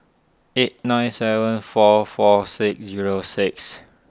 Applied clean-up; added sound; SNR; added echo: none; none; none; none.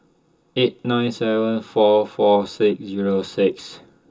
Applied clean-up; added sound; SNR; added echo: none; none; none; reverberation time 0.2 s.